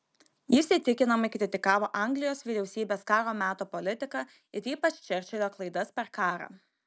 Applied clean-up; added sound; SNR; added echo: none; none; none; none.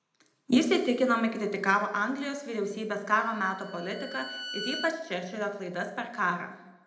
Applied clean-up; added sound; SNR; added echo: none; Bowed string instrument; 12 dB; reverberation time 0.8 s.